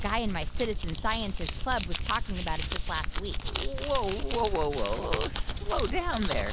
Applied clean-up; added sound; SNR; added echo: none; Crumpling, crinkling; -1 dB; none.